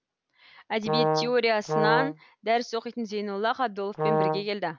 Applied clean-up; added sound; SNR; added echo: none; Brass instrument; -2 dB; none.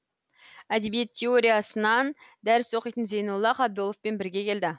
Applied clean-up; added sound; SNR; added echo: none; none; none; none.